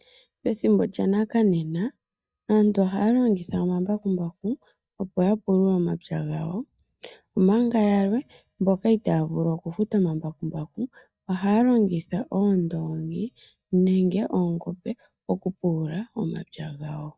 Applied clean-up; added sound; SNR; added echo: neural mask model DeepFilterNet 3.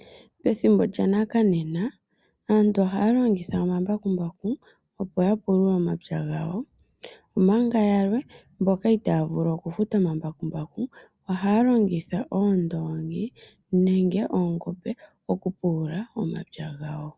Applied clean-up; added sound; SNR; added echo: none; none; none; none.